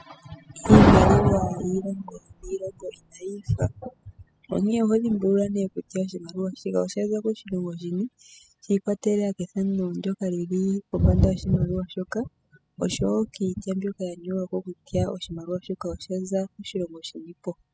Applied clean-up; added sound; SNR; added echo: classical method spectral subtraction.